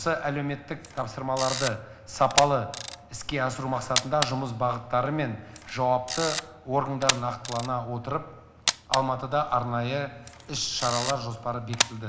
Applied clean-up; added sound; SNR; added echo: none; Camera; 6 dB; none.